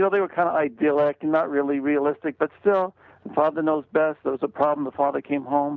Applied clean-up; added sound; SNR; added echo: none; none; none; none.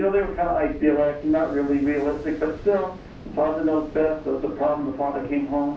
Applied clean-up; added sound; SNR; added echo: none; Waves, surf; 17 dB; reverberation time 0.3 s.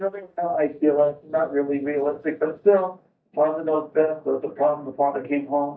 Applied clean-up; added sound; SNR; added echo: neural mask model DeepFilterNet 3.